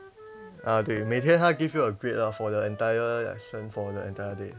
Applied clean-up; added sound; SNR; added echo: none; Wind instrument, woodwind instrument; 19 dB; none.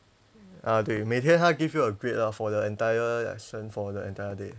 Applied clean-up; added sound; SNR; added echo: none; none; none; none.